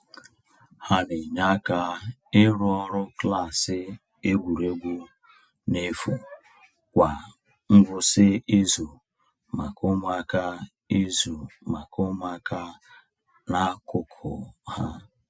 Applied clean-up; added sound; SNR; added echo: none; none; none; none.